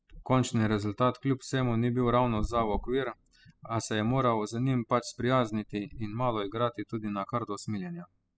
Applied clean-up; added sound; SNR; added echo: classical method spectral subtraction.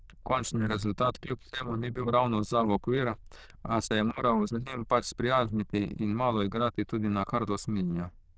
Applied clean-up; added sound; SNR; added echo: neural diffusion model UNIVERSE++.